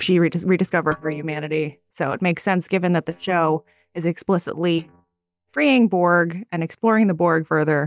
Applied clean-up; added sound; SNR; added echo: neural mask model DeepFilterNet 3.